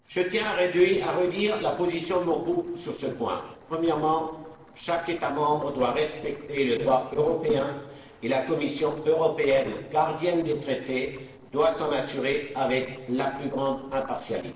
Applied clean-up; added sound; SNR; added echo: neural separator model SepFormer DNS4.